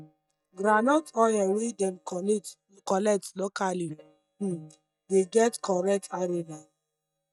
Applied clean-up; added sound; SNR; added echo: neural mask model DeepFilterNet 3.